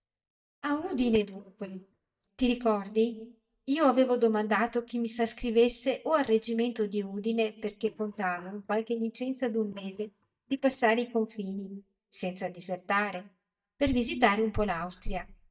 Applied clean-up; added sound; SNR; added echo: neural mask model DeepFilterNet 3.